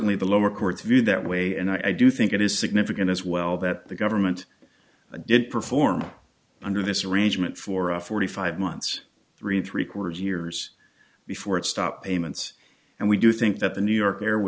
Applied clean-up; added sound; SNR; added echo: none; none; none; none.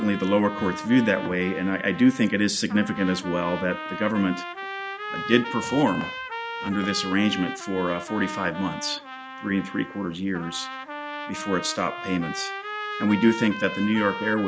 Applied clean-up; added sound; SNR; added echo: none; Trumpet; 9 dB; none.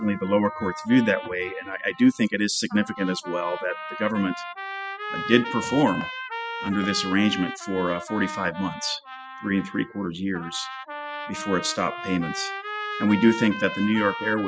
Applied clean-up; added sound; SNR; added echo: classical method spectral subtraction.